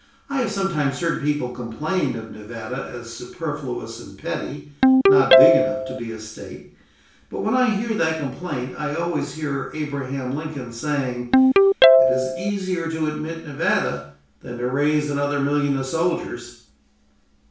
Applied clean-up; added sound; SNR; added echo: none; Ringtone; -1 dB; reverberation time 0.5 s.